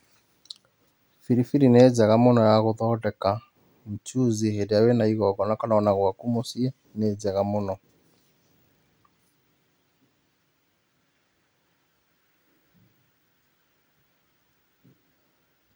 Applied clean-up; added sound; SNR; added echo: none; none; none; none.